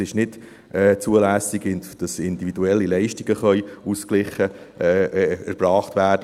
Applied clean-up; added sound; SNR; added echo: none; none; none; none.